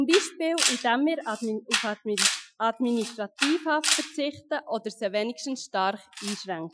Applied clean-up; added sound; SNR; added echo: classical method Wiener filter.